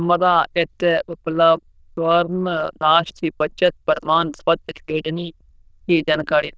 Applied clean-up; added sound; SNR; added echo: neural diffusion model UNIVERSE++.